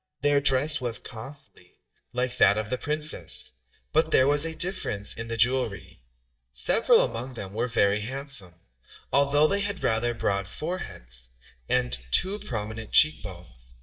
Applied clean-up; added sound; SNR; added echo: neural mask model DeepFilterNet 3.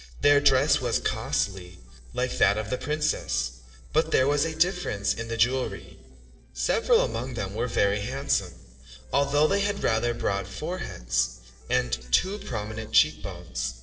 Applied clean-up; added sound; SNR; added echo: neural separator model SepFormer DNS4.